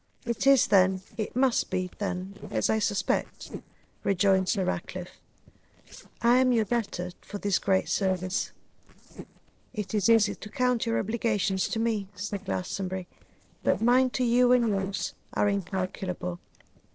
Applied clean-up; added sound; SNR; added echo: neural separator model SepFormer DNS4.